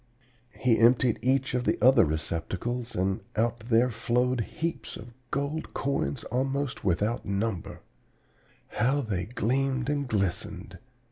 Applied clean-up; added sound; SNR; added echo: none; none; none; none.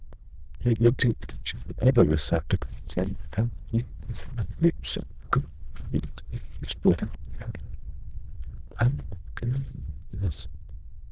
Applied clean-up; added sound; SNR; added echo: neural diffusion model UNIVERSE++.